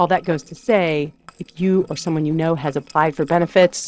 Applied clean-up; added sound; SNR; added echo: neural separator model SepFormer DNS4.